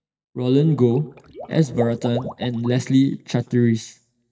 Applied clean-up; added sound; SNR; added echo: neural mask model DeepFilterNet 3.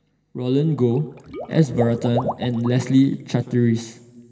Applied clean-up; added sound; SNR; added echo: none; Water / Liquid; 12 dB; reverberation time 1.7 s.